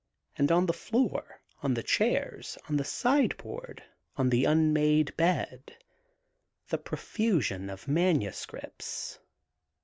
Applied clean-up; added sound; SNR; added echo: none; none; none; none.